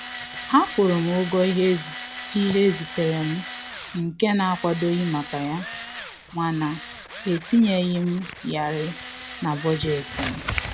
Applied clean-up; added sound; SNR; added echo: none; Tools + Writing; 11 dB; none.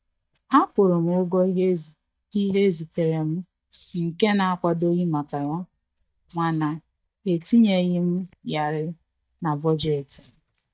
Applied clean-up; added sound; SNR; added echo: neural mask model DeepFilterNet 3.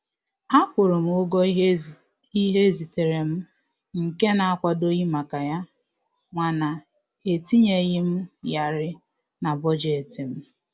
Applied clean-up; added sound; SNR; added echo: none; none; none; none.